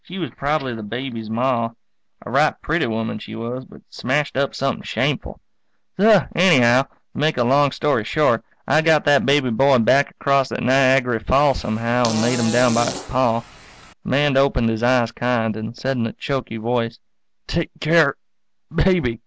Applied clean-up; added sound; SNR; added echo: none; Fart; 11 dB; none.